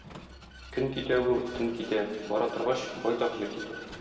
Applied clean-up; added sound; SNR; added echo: none; Vehicle; 15 dB; reverberation time 2.0 s.